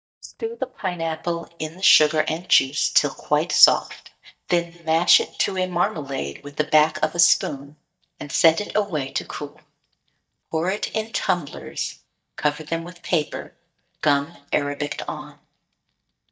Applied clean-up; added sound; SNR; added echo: neural mask model DeepFilterNet 3.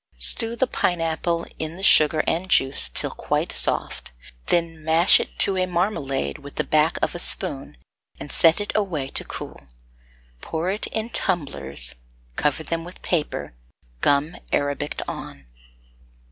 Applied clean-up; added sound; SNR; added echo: none; none; none; none.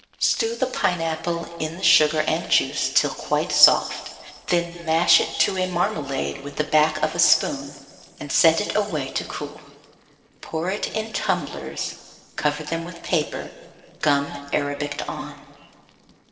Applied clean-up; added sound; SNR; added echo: neural separator model SepFormer DNS4.